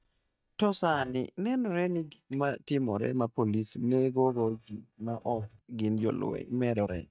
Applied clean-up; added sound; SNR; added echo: neural mask model DeepFilterNet 3.